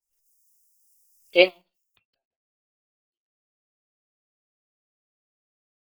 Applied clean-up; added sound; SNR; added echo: neural mask model DeepFilterNet 3.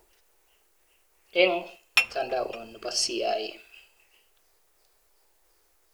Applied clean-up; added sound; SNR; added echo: none; Dishes, pots, and pans / Chink, clink; -1 dB; none.